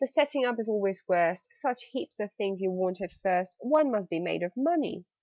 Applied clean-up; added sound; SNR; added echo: none; none; none; none.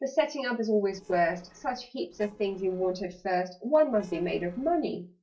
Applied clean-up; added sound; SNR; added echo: neural separator model SepFormer DNS4.